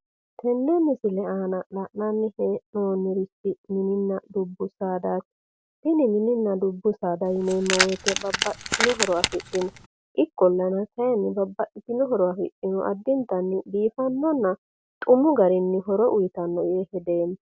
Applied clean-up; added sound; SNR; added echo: none; Keys jangling; 3 dB; none.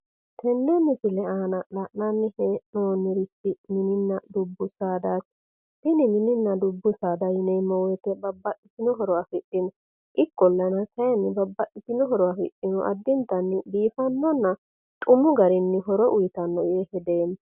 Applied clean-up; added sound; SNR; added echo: none; none; none; none.